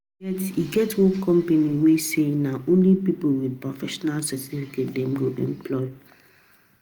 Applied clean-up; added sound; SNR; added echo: none; none; none; none.